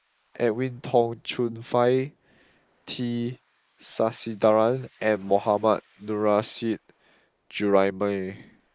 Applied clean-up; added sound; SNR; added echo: neural mask model Resemble Enhance denoiser.